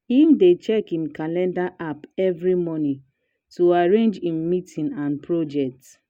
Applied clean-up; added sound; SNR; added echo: none; none; none; none.